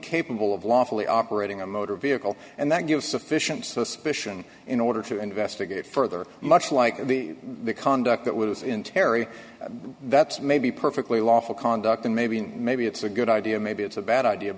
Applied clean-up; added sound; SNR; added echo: none; none; none; none.